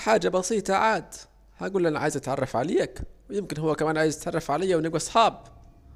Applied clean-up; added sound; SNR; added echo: none; none; none; none.